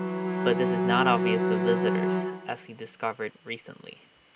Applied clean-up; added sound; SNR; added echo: none; Bowed string instrument; -2 dB; none.